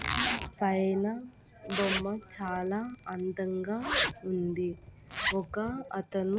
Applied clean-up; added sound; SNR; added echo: none; Zipper (clothing); 1 dB; none.